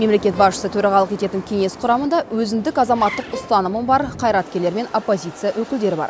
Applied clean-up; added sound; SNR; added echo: none; Bowed string instrument + Zipper (clothing); 18 dB; none.